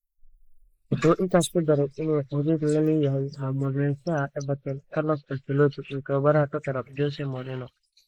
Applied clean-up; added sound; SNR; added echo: neural mask model Resemble Enhance denoiser.